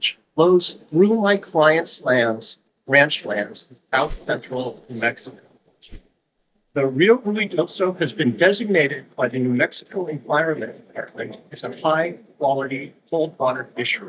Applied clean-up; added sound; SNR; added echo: neural mask model DeepFilterNet 3.